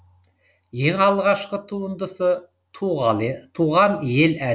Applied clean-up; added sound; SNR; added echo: none; none; none; none.